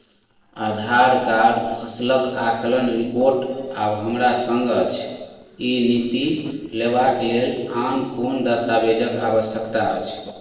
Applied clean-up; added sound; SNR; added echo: neural separator model SepFormer DNS4.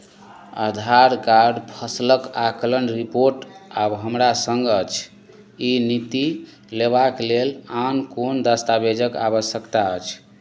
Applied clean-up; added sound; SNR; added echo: none; none; none; none.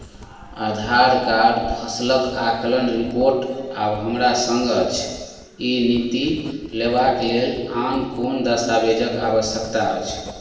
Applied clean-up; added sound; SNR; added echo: none; Writing; 20 dB; reverberation time 1.3 s.